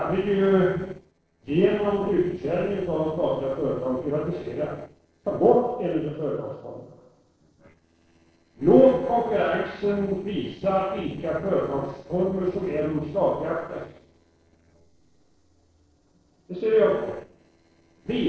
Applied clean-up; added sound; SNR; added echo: neural separator model SepFormer DNS4.